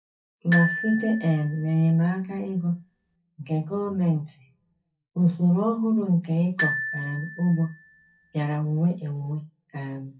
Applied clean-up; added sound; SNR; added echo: none; Glockenspiel; 8 dB; reverberation time 0.3 s.